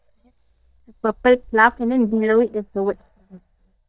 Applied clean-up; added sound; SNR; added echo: neural mask model DeepFilterNet 3.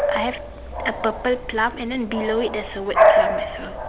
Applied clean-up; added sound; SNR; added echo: none; Bark / Bird vocalization, bird call, bird song; -3 dB; none.